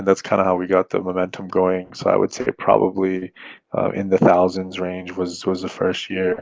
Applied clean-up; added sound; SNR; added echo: none; none; none; none.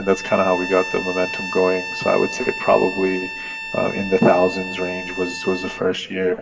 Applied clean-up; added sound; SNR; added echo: none; Bowed string instrument; 9 dB; reverberation time 1.5 s.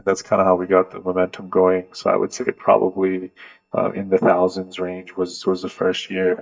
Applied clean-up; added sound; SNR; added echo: neural mask model DeepFilterNet 3.